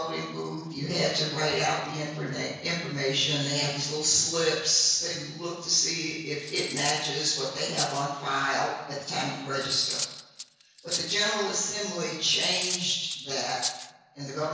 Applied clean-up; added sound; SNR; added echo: neural separator model SepFormer DNS4.